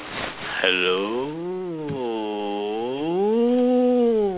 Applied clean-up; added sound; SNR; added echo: none; Crumpling, crinkling; 17 dB; none.